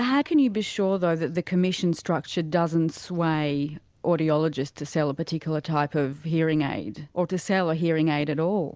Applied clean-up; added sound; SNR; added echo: none; none; none; none.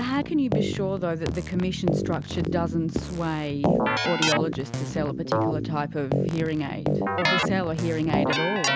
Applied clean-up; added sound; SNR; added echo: none; Keyboard (musical); -1 dB; none.